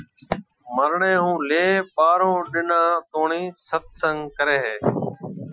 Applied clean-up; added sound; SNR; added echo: classical method Wiener filter.